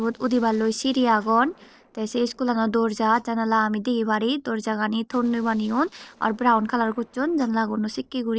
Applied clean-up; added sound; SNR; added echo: neural separator model SepFormer DNS4.